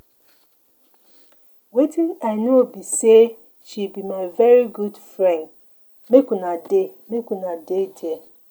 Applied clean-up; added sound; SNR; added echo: none; none; none; none.